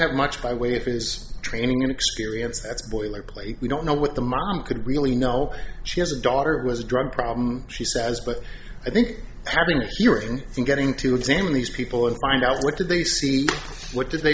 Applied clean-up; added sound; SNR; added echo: none; none; none; none.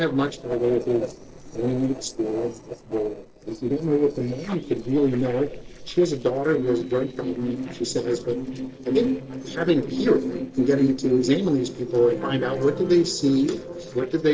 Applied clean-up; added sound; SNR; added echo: neural separator model SepFormer DNS4.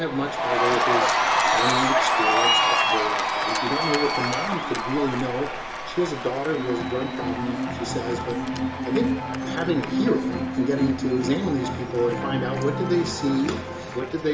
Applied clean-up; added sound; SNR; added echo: none; Cheering; -2 dB; reverberation time 0.2 s.